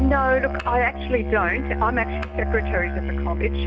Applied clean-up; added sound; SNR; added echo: neural mask model RNNoise.